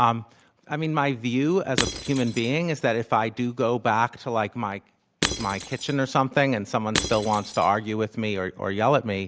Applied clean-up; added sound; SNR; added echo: none; Shatter / Crushing; 8 dB; none.